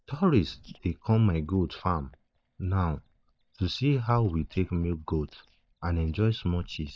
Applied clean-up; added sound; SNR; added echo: neural mask model DeepFilterNet 3.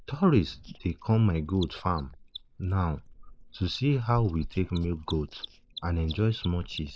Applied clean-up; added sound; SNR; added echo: neural mask model Resemble Enhance denoiser.